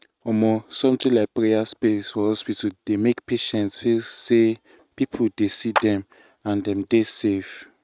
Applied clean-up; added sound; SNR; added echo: neural mask model RNNoise.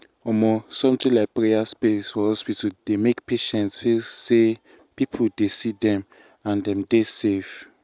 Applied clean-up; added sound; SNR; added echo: none; none; none; none.